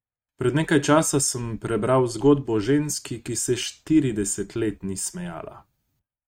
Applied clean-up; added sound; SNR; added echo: neural mask model RNNoise.